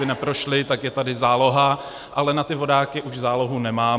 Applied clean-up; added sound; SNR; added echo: none; none; none; none.